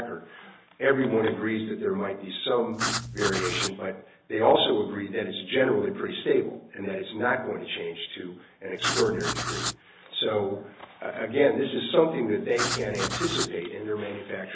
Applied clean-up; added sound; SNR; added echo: none; Writing; 3 dB; none.